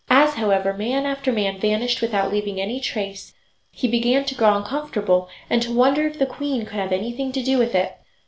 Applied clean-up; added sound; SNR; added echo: none; none; none; none.